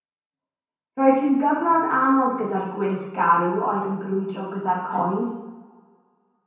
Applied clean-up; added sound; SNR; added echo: none; none; none; reverberation time 0.9 s.